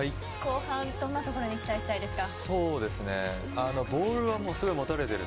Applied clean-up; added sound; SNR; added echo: none; none; none; none.